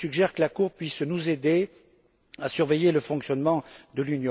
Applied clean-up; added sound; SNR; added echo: none; none; none; none.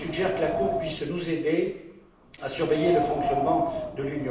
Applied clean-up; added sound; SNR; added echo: none; Wind; 4 dB; reverberation time 0.7 s.